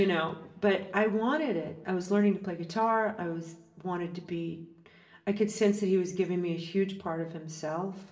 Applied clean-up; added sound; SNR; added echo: none; none; none; reverberation time 0.7 s.